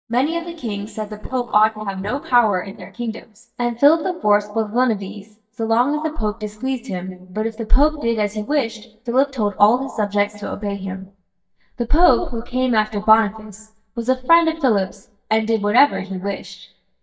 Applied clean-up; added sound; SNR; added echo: neural mask model DeepFilterNet 3.